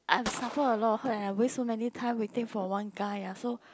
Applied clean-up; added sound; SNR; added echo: none; Gunshot, gunfire; 12 dB; none.